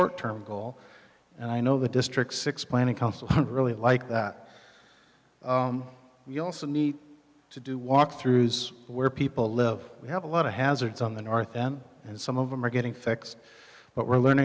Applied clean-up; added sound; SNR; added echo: none; none; none; none.